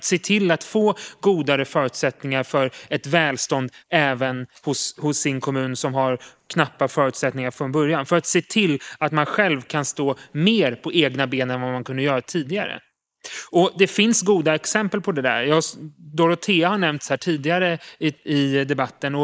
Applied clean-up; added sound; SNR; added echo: neural mask model Resemble Enhance denoiser.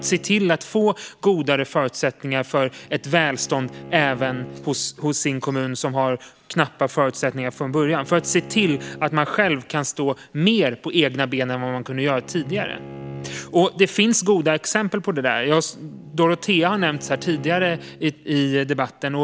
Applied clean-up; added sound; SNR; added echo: none; Bowed string instrument; 20 dB; none.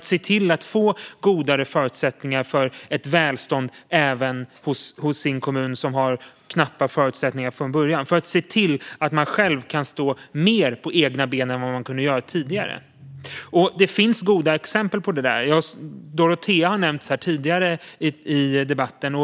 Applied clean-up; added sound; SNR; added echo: none; none; none; none.